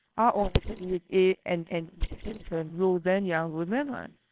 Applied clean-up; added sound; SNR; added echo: neural separator model SepFormer WHAMR!.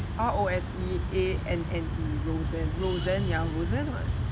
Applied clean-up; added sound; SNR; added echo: none; none; none; none.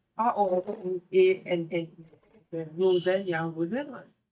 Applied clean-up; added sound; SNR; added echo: neural mask model DeepFilterNet 3.